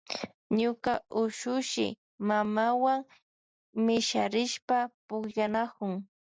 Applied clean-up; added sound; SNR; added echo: none; none; none; none.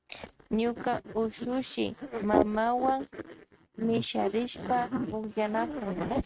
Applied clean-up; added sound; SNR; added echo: neural mask model RNNoise.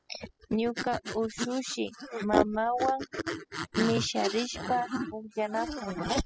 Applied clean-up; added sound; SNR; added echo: classical method spectral subtraction.